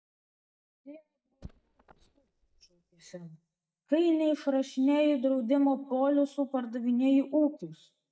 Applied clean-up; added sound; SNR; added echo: neural mask model DeepFilterNet 3.